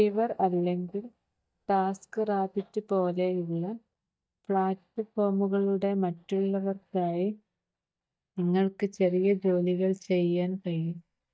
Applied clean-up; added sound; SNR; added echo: neural mask model DeepFilterNet 3.